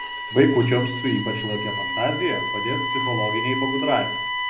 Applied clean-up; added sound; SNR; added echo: none; Bowed string instrument; 3 dB; reverberation time 0.5 s.